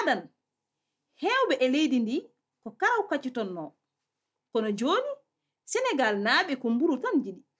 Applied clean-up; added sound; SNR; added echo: none; none; none; none.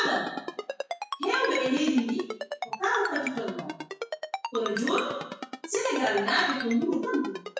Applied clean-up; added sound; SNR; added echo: classical method WPE with log-MMSE.